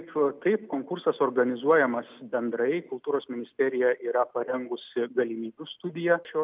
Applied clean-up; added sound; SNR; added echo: none; none; none; none.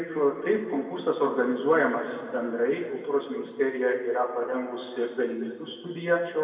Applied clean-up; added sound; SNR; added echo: none; none; none; reverberation time 1.9 s.